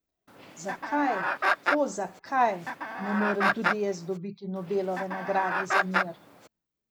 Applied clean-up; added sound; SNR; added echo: none; Chicken, rooster; 0 dB; none.